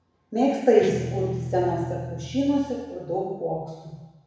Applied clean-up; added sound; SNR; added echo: none; Guitar; 10 dB; reverberation time 1.1 s.